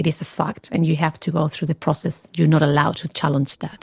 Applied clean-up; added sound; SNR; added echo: neural separator model SepFormer DNS4.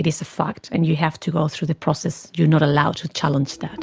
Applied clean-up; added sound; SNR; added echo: none; none; none; none.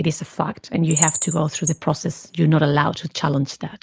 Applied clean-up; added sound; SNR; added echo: neural mask model Resemble Enhance denoiser.